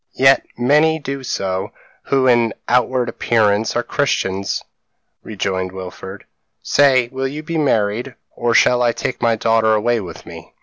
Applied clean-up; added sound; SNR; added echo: none; none; none; none.